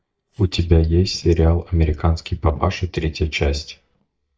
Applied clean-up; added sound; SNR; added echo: neural mask model DeepFilterNet 3.